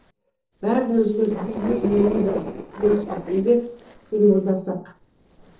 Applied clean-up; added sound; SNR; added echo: neural separator model SepFormer DNS4.